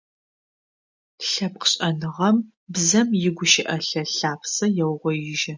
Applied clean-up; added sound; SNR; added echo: none; none; none; none.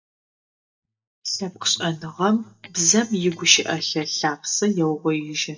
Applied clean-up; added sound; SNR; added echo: neural mask model DeepFilterNet 3.